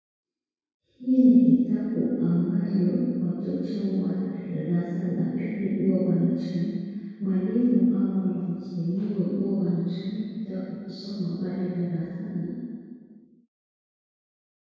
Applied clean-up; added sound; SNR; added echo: none; none; none; reverberation time 2.0 s.